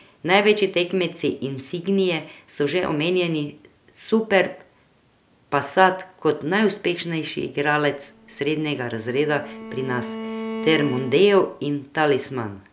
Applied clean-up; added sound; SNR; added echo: none; Bowed string instrument; 11 dB; none.